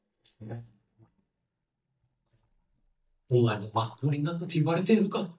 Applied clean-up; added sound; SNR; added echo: neural mask model DeepFilterNet 3.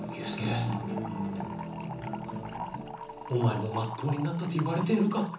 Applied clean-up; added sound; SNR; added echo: none; Fill (with liquid) / Trickle, dribble; 11 dB; reverberation time 0.7 s.